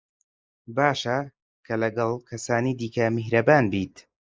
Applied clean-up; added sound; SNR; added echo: neural mask model Resemble Enhance denoiser.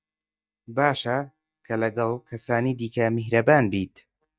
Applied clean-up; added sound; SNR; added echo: neural mask model DeepFilterNet 3.